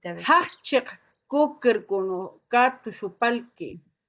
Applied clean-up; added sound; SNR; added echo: neural mask model DeepFilterNet 3.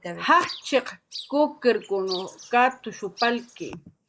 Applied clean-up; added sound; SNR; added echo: neural mask model Resemble Enhance denoiser.